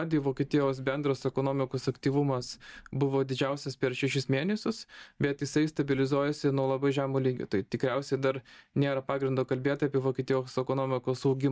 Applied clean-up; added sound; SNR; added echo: neural mask model DeepFilterNet 3.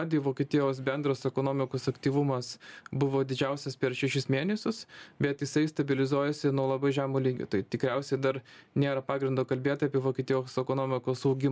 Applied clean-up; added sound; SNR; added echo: none; none; none; none.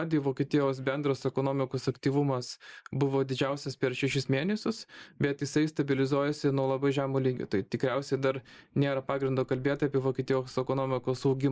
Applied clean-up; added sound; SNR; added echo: neural mask model Resemble Enhance denoiser.